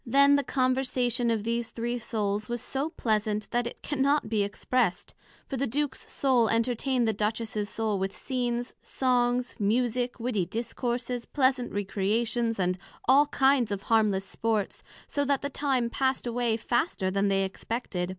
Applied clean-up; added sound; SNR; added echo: none; none; none; none.